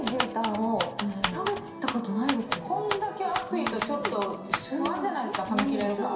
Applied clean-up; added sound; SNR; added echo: none; Typewriter; 3 dB; reverberation time 0.7 s.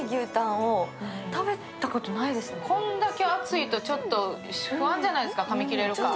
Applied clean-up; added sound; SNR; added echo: none; none; none; none.